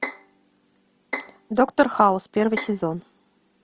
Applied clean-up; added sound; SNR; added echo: none; Bowed string instrument; 13 dB; none.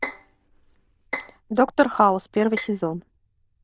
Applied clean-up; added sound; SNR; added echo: neural diffusion model UNIVERSE++.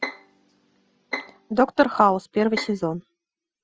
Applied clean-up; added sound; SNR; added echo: classical method Wiener filter.